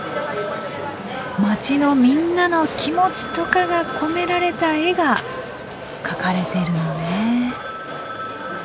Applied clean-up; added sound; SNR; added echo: none; Telephone; 14 dB; none.